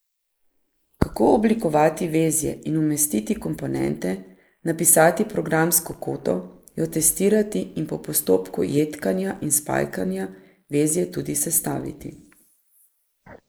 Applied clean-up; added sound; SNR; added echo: neural mask model Resemble Enhance denoiser.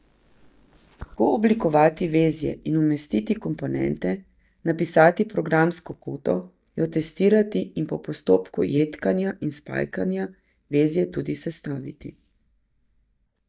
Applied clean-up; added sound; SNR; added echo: neural mask model DeepFilterNet 3.